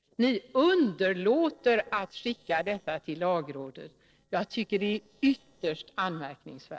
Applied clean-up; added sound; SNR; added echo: neural separator model SepFormer DNS4.